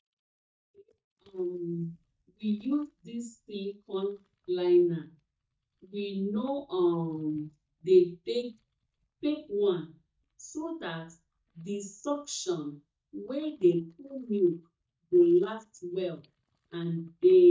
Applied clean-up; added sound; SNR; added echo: neural mask model DeepFilterNet 3.